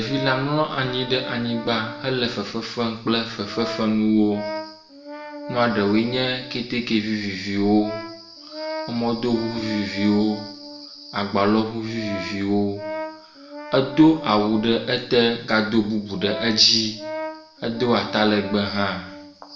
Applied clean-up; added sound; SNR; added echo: none; Brass instrument; 13 dB; reverberation time 0.6 s.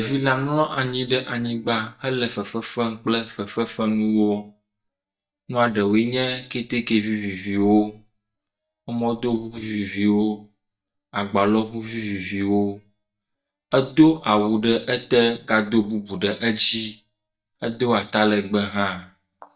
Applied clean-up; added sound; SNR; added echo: neural mask model DeepFilterNet 3.